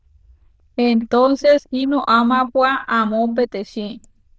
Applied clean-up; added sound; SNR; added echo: neural diffusion model UNIVERSE++.